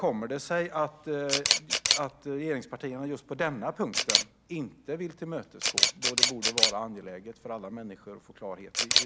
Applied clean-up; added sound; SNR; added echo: none; Camera; -3 dB; none.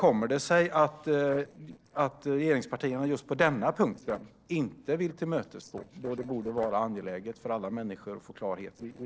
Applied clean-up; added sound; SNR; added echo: neural separator model SepFormer DNS4.